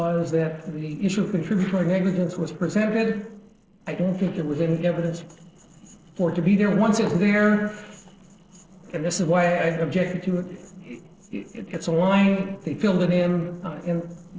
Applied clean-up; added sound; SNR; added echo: neural separator model SepFormer DNS4.